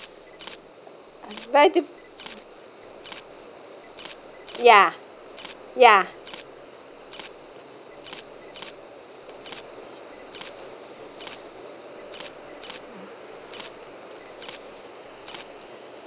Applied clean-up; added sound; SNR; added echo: none; Camera; 18 dB; none.